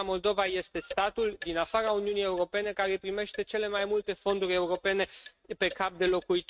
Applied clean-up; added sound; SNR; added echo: neural mask model RNNoise.